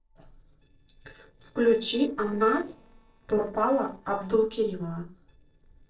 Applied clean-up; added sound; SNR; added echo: neural separator model SepFormer DNS4.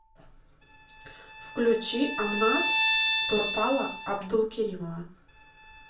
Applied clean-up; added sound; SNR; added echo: none; Bowed string instrument; 2 dB; reverberation time 0.3 s.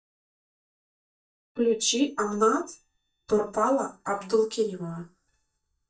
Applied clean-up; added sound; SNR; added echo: neural mask model DeepFilterNet 3.